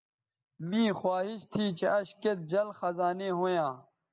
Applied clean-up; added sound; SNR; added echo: none; none; none; none.